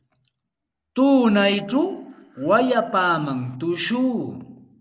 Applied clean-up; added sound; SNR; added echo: neural separator model SepFormer DNS4.